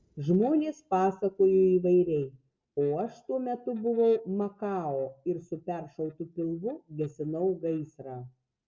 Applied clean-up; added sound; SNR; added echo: none; none; none; none.